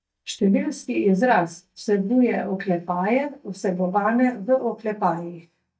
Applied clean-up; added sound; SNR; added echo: neural mask model DeepFilterNet 3.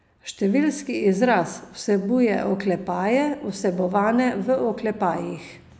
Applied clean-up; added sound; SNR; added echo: none; none; none; none.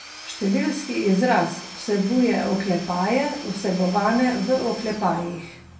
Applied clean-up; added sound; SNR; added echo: none; Tools / Domestic sounds, home sounds; 16 dB; reverberation time 0.3 s.